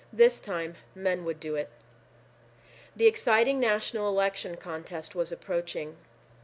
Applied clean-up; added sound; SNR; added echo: none; none; none; none.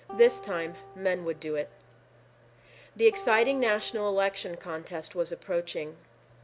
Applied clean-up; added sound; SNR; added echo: none; Acoustic guitar; 18 dB; none.